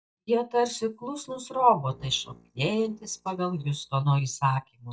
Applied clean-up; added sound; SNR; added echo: neural mask model DeepFilterNet 3.